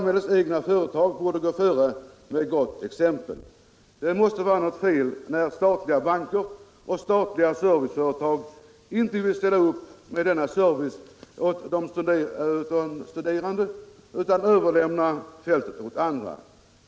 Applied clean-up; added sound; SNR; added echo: none; none; none; none.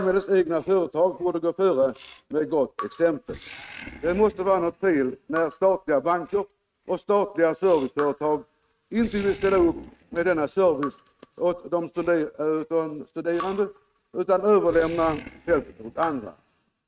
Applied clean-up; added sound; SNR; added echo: neural mask model RNNoise.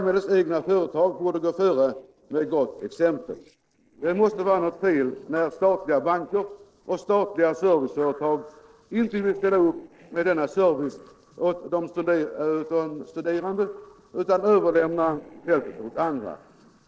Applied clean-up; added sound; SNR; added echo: neural separator model SepFormer DNS4.